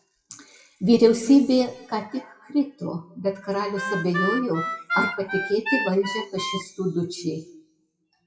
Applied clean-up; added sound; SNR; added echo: classical method WPE with log-MMSE.